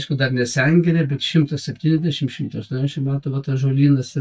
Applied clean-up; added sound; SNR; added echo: neural mask model DeepFilterNet 3.